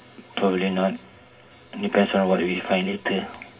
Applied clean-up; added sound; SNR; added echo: none; none; none; reverberation time 0.4 s.